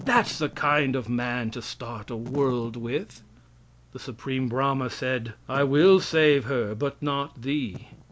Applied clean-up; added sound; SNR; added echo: none; Wind / Fire; 20 dB; none.